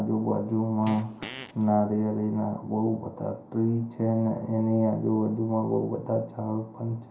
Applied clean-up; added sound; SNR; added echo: none; Fart; 14 dB; reverberation time 0.5 s.